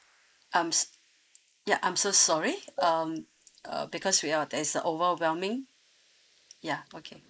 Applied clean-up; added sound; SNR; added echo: neural mask model Resemble Enhance denoiser.